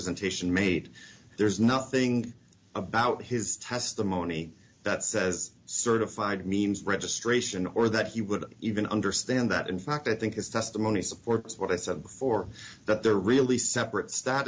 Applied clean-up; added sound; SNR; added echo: none; none; none; none.